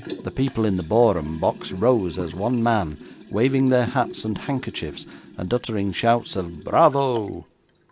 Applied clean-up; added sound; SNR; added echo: none; Liquid; 17 dB; none.